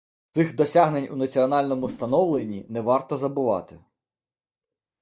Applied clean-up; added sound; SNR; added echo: neural mask model DeepFilterNet 3.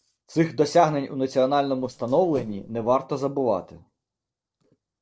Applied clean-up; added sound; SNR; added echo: neural separator model SepFormer DNS4.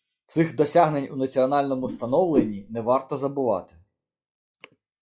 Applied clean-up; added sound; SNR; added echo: classical method log-MMSE.